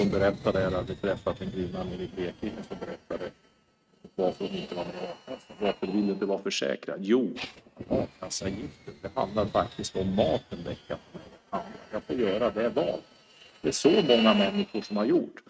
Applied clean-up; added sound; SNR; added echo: neural mask model RNNoise.